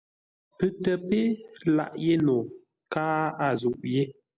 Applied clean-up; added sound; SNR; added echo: none; none; none; none.